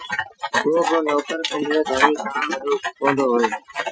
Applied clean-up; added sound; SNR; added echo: classical method Wiener filter.